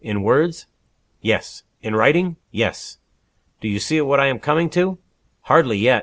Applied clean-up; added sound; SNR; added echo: none; none; none; none.